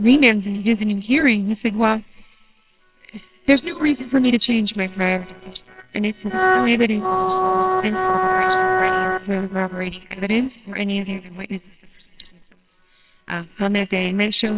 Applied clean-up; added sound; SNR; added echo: neural separator model SepFormer WHAMR!.